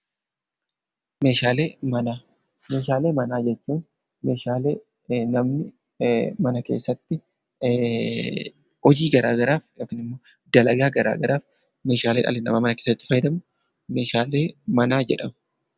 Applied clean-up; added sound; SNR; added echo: none; none; none; none.